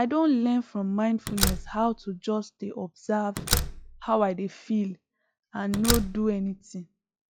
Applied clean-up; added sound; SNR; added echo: classical method log-MMSE.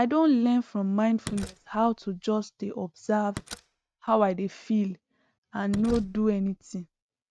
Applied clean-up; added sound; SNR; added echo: neural mask model RNNoise.